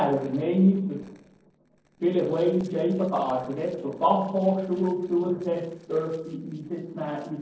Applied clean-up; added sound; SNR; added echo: neural separator model SepFormer DNS4.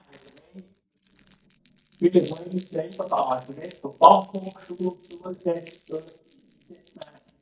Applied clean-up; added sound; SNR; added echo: neural mask model DeepFilterNet 3.